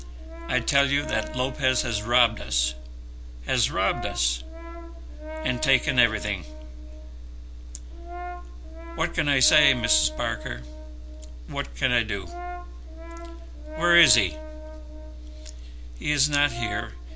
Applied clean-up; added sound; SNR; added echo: none; Brass instrument; 13 dB; none.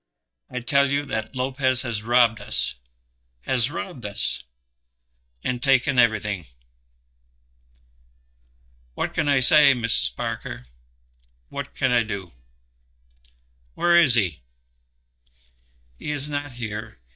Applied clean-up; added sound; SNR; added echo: neural mask model DeepFilterNet 3.